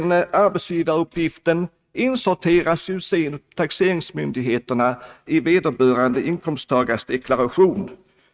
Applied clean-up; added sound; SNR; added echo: neural mask model RNNoise.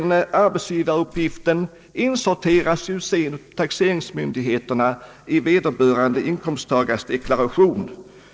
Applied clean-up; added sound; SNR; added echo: neural separator model SepFormer DNS4.